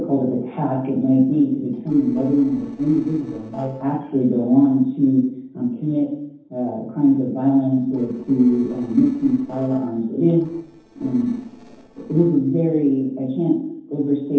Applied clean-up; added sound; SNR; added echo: neural separator model SepFormer DNS4.